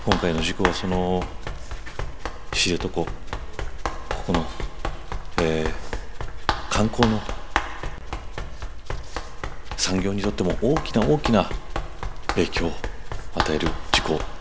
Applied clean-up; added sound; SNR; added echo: none; Run; 1 dB; none.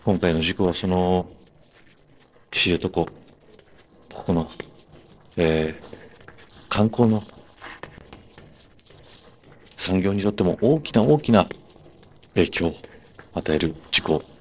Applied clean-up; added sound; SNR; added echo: neural separator model SepFormer DNS4.